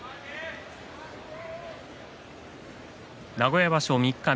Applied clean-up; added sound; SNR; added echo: none; none; none; none.